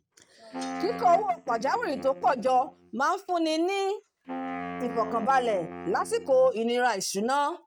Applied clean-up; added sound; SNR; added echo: neural mask model RNNoise.